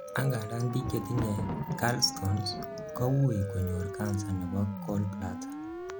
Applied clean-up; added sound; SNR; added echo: none; Thunder + Siren; 6 dB; none.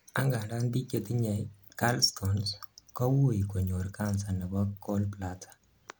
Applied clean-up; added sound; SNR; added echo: none; none; none; none.